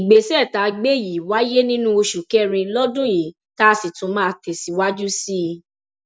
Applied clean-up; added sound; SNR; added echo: none; none; none; none.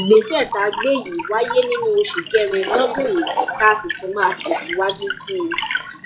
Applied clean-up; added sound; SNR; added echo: classical method log-MMSE.